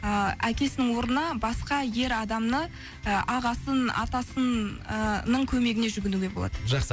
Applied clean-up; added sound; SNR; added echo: none; none; none; none.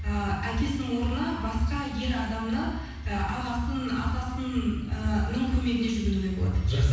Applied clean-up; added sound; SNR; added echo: none; none; none; reverberation time 1.1 s.